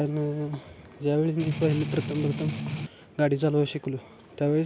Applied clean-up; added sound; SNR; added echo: none; Strum; 5 dB; none.